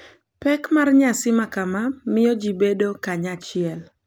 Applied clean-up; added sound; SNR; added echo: none; none; none; none.